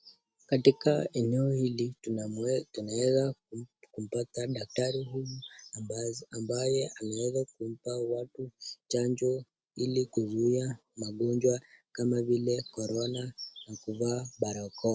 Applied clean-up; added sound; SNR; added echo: none; none; none; none.